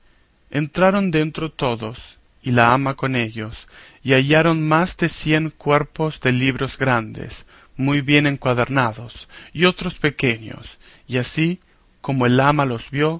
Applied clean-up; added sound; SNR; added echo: none; none; none; none.